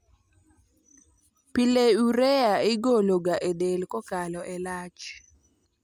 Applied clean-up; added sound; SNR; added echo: none; none; none; none.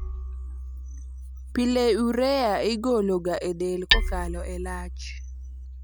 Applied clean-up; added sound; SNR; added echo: none; Hammer; 5 dB; none.